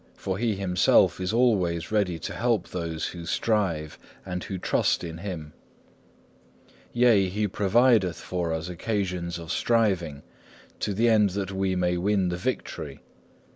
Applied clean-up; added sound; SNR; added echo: none; none; none; none.